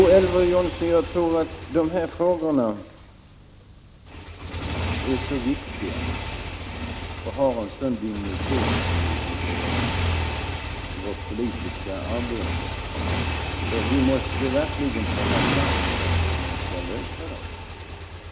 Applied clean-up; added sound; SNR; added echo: none; Motorcycle; 1 dB; none.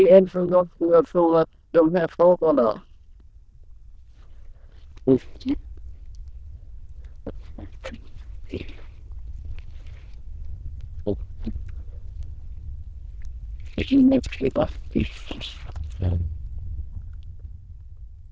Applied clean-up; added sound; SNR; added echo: neural diffusion model UNIVERSE++.